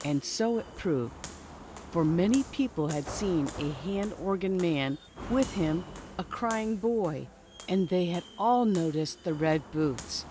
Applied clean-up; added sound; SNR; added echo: none; Walk, footsteps; 15 dB; none.